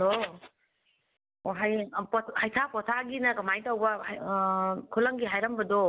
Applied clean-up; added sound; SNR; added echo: none; none; none; none.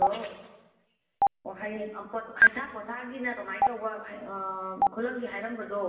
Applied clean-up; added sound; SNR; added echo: none; Stream; -5 dB; reverberation time 1.1 s.